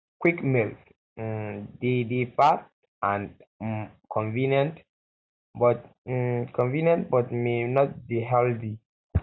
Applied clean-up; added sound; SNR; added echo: none; none; none; none.